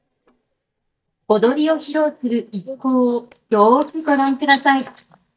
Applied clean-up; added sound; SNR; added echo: neural mask model DeepFilterNet 3.